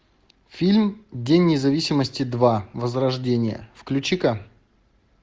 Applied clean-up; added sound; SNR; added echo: none; none; none; none.